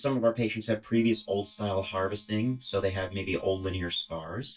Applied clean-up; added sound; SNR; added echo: neural mask model DeepFilterNet 3.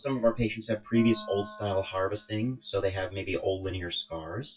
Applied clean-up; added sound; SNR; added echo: classical method WPE with log-MMSE.